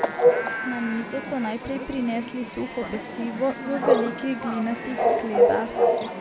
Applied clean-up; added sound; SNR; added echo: none; Bark / Chatter / Chirp, tweet / Livestock, farm animals, working animals; -4 dB; none.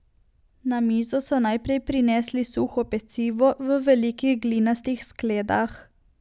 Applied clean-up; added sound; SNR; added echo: none; none; none; none.